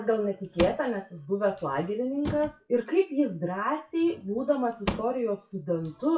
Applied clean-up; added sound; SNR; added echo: classical method WPE with log-MMSE.